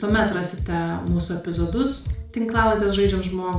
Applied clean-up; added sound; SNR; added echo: none; Wild animals; 7 dB; reverberation time 0.4 s.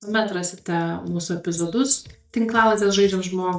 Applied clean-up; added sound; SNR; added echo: neural mask model DeepFilterNet 3.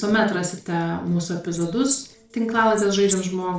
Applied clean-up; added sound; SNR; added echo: neural separator model SepFormer DNS4.